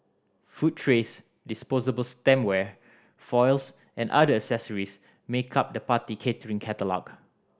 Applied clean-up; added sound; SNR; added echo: none; none; none; none.